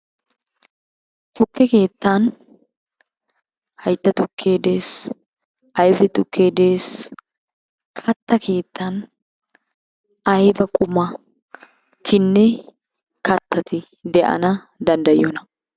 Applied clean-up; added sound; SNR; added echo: none; none; none; none.